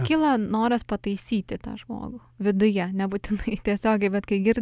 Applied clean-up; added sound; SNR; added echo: none; none; none; none.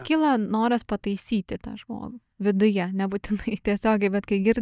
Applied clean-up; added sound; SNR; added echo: neural mask model DeepFilterNet 3.